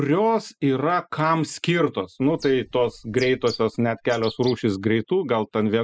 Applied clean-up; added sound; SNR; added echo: classical method spectral subtraction.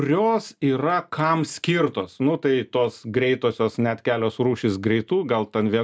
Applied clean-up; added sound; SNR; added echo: none; none; none; none.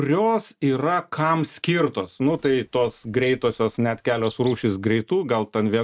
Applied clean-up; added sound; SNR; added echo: neural mask model RNNoise.